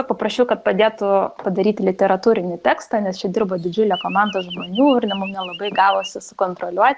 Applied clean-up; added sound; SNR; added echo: none; Chirp, tweet; 14 dB; none.